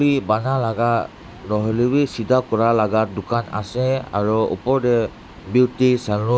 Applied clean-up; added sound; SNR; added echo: none; none; none; none.